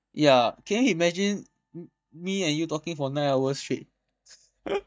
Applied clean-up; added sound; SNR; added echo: neural mask model DeepFilterNet 3.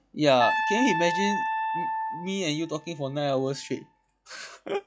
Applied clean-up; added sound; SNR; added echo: classical method log-MMSE.